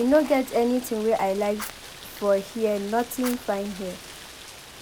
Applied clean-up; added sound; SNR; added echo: none; Fire + Rain; 15 dB; none.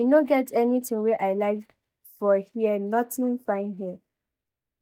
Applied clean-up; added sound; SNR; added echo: neural mask model DeepFilterNet 3.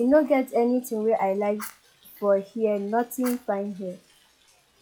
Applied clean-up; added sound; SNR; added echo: classical method log-MMSE.